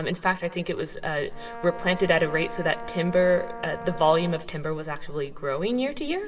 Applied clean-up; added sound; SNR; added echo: none; Brass instrument; 13 dB; reverberation time 2.6 s.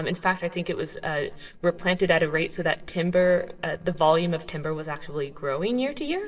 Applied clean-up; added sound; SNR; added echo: neural separator model SepFormer DNS4.